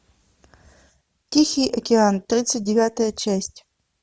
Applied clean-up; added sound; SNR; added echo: none; none; none; none.